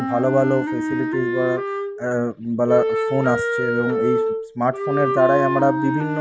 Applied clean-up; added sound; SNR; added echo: none; Wind instrument, woodwind instrument; 2 dB; none.